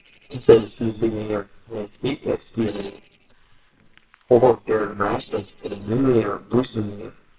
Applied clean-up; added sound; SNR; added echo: neural separator model SepFormer WHAMR!.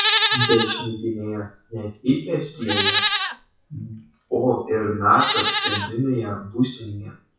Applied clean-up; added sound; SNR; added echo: classical method WPE with log-MMSE.